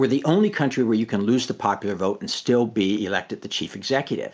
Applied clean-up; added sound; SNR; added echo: none; none; none; none.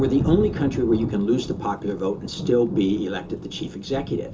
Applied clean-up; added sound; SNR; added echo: none; Thunder; 7 dB; reverberation time 0.2 s.